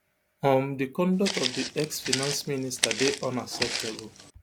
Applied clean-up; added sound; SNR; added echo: none; Walk, footsteps; 4 dB; none.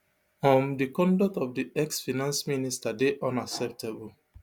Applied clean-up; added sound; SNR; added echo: none; none; none; none.